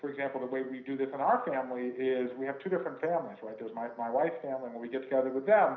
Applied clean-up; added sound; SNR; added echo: none; none; none; reverberation time 0.5 s.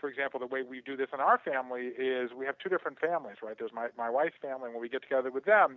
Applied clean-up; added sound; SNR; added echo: none; none; none; none.